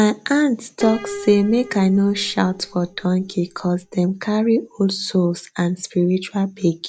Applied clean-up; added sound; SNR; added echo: none; Piano; 16 dB; none.